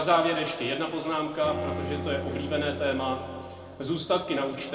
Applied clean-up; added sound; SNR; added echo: none; Bowed string instrument; 11 dB; reverberation time 2.2 s.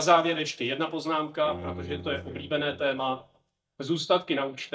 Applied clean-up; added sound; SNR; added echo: neural mask model DeepFilterNet 3.